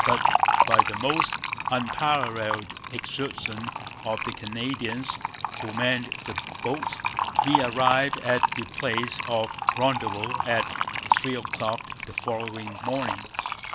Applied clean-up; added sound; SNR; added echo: none; Fill (with liquid); -1 dB; none.